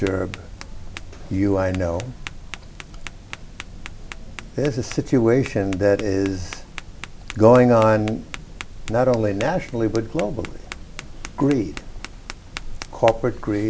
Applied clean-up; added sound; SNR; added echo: none; Tap; 14 dB; none.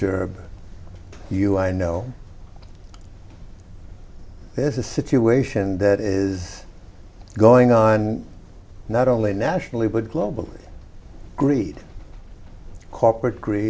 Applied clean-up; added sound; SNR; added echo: none; none; none; none.